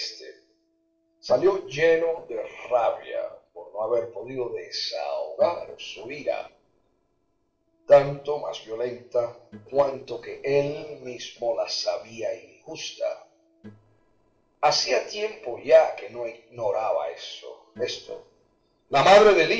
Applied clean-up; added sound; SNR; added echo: neural separator model SepFormer DNS4.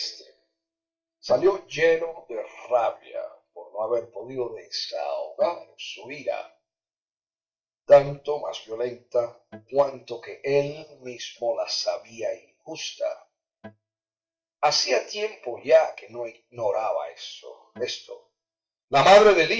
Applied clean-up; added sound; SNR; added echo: neural mask model DeepFilterNet 3.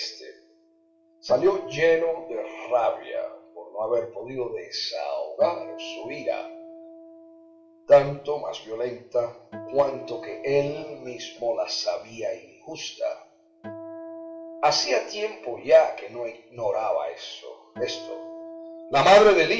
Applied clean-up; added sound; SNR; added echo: none; Acoustic guitar; 17 dB; reverberation time 0.7 s.